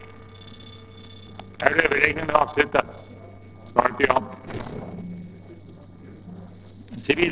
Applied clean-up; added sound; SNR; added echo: neural separator model SepFormer DNS4.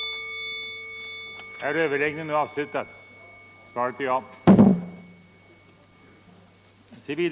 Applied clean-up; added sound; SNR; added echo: none; Musical instrument; 14 dB; none.